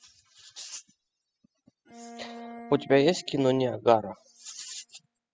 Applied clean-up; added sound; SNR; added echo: classical method spectral subtraction.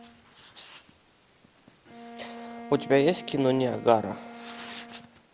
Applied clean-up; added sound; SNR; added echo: none; Bowed string instrument; 16 dB; none.